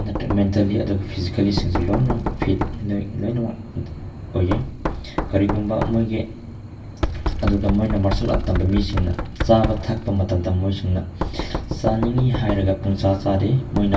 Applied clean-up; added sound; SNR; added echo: none; Knock; 5 dB; reverberation time 0.1 s.